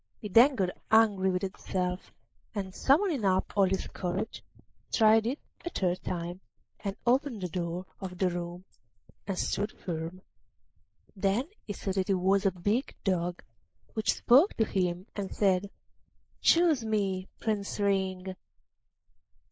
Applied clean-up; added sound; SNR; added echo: neural mask model Resemble Enhance denoiser.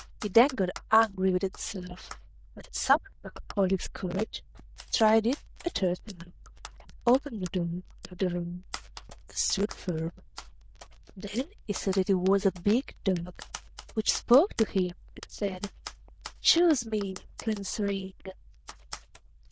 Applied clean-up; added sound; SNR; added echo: neural diffusion model UNIVERSE++.